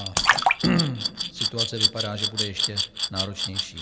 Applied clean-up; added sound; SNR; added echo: none; Splash, splatter + Glass; -4 dB; none.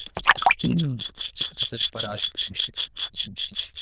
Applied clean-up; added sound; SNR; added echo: neural diffusion model UNIVERSE++.